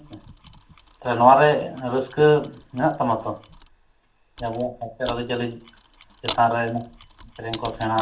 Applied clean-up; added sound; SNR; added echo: none; Mechanisms; 18 dB; reverberation time 0.3 s.